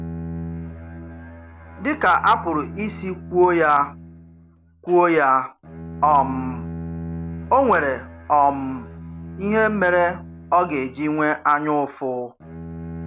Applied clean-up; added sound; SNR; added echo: none; Bowed string instrument; 13 dB; none.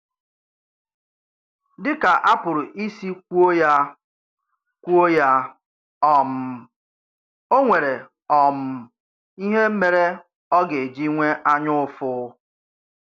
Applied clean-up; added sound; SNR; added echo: none; none; none; none.